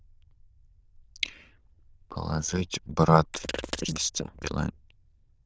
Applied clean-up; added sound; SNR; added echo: neural diffusion model UNIVERSE++.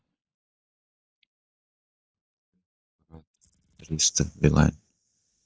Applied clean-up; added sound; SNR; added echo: neural mask model DeepFilterNet 3.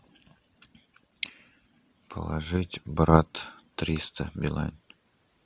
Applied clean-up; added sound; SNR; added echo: none; none; none; none.